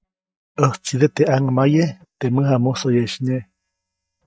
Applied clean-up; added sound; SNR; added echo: neural mask model DeepFilterNet 3.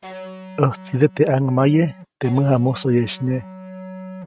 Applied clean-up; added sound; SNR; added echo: neural mask model RNNoise.